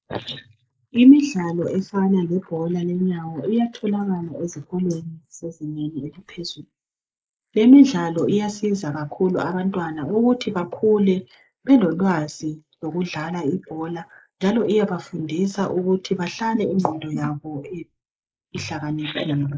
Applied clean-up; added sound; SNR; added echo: neural mask model Resemble Enhance denoiser.